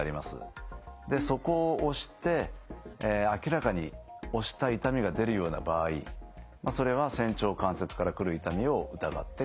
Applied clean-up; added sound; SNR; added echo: none; none; none; none.